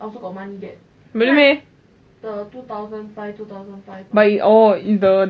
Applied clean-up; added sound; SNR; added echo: none; none; none; none.